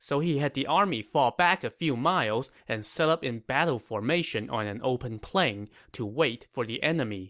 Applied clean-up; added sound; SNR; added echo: none; none; none; none.